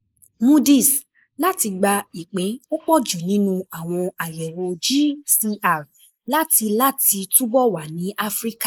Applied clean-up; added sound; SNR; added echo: neural mask model Resemble Enhance denoiser.